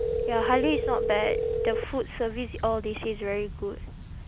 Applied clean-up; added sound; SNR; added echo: none; Telephone; 1 dB; none.